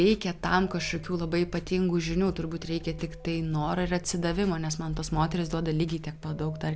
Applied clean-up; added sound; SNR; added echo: none; none; none; none.